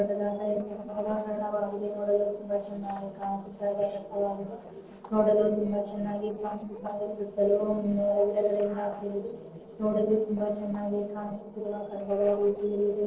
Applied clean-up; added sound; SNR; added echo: neural separator model SepFormer DNS4.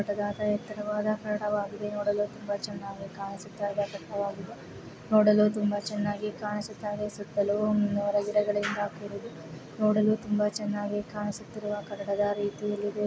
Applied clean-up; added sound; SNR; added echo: none; none; none; none.